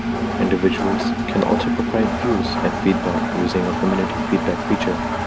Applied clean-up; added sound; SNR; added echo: none; Engine; 0 dB; none.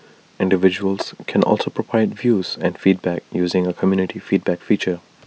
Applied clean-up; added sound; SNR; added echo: none; none; none; none.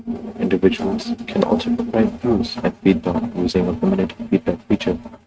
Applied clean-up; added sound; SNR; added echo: neural mask model RNNoise.